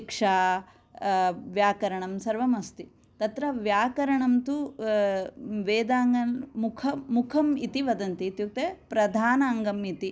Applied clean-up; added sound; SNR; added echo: none; none; none; none.